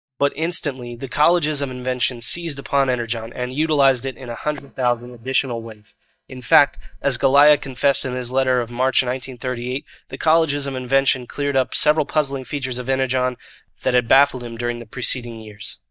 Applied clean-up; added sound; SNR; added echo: neural mask model DeepFilterNet 3.